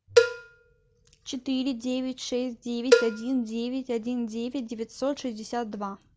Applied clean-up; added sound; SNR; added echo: none; Cowbell; -2 dB; none.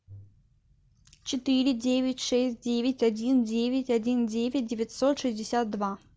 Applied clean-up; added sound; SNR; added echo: none; none; none; none.